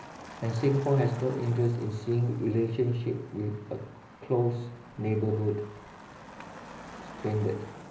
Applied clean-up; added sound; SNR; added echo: none; Motor vehicle (road); 16 dB; reverberation time 0.5 s.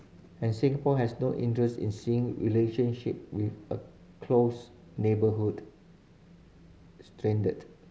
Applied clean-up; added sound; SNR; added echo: none; none; none; none.